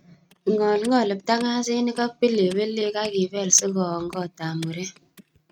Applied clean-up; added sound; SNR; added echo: neural mask model RNNoise.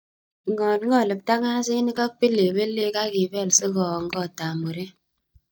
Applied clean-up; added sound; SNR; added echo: neural mask model DeepFilterNet 3.